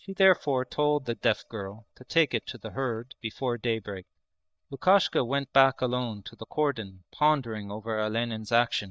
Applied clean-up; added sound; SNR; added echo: neural mask model DeepFilterNet 3.